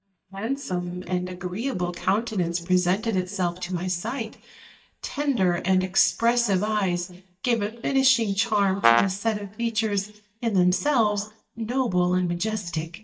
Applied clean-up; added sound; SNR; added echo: neural mask model DeepFilterNet 3.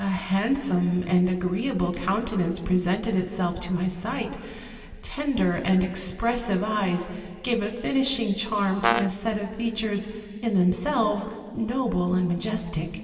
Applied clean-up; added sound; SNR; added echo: neural separator model SepFormer DNS4.